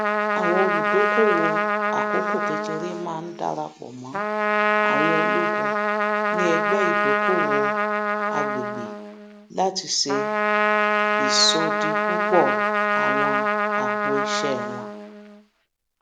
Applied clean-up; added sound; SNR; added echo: none; Trumpet; -5 dB; none.